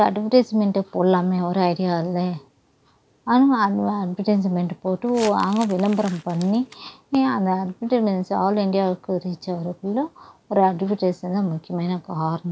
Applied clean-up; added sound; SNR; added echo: none; Crumpling, crinkling; 19 dB; none.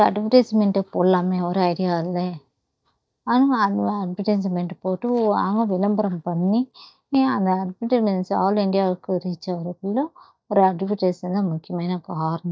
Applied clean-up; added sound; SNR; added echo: neural mask model DeepFilterNet 3.